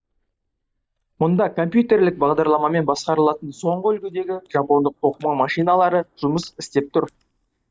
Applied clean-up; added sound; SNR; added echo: neural mask model DeepFilterNet 3.